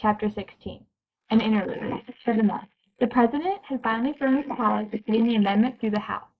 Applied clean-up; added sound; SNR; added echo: neural mask model Resemble Enhance denoiser.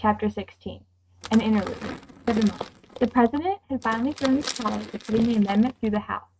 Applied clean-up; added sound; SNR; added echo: neural mask model RNNoise.